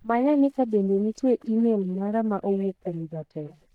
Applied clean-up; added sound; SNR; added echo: neural mask model DeepFilterNet 3.